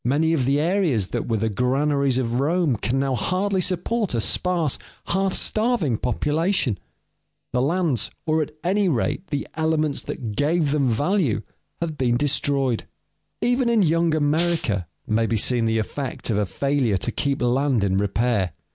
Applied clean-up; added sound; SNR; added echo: none; Rattle (instrument); 13 dB; none.